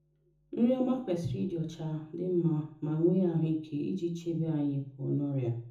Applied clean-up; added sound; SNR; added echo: none; none; none; reverberation time 0.6 s.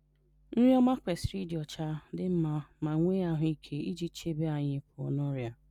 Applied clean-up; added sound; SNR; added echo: none; none; none; none.